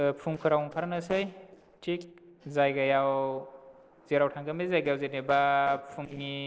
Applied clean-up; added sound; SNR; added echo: neural separator model SepFormer DNS4.